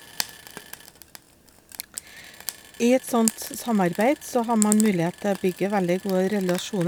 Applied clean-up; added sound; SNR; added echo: none; Frying (food); 12 dB; none.